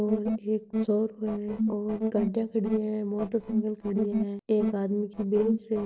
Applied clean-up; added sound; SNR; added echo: neural separator model SepFormer DNS4.